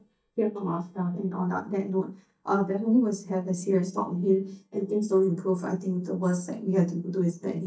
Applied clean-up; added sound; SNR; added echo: neural mask model DeepFilterNet 3.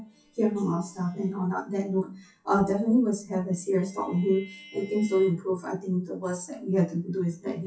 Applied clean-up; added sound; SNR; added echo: classical method WPE with log-MMSE.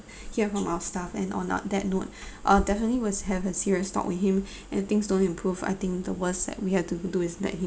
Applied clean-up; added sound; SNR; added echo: none; none; none; none.